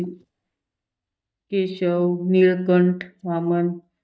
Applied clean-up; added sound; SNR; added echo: neural mask model DeepFilterNet 3.